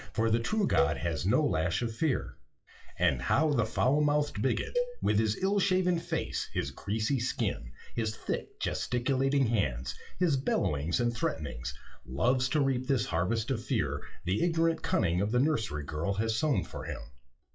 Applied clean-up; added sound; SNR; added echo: classical method WPE with log-MMSE.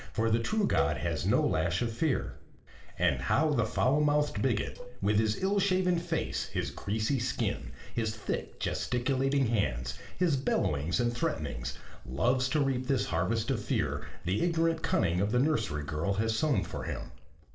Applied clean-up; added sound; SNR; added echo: neural separator model SepFormer DNS4.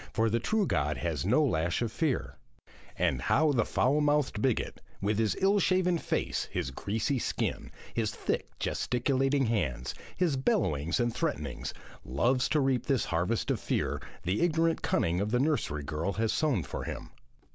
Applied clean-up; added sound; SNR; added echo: none; none; none; none.